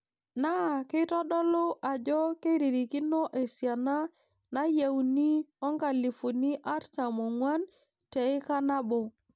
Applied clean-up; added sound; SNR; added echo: none; none; none; none.